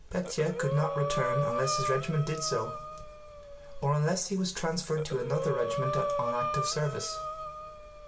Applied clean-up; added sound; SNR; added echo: none; Breathing; 4 dB; reverberation time 0.7 s.